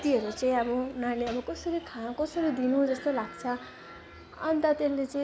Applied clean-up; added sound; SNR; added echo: none; none; none; none.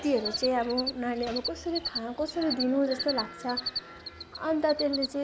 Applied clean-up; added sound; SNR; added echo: none; Cricket; 8 dB; none.